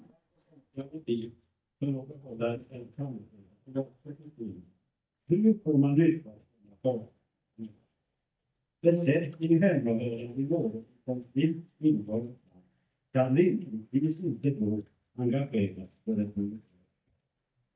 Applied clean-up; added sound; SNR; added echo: neural mask model DeepFilterNet 3.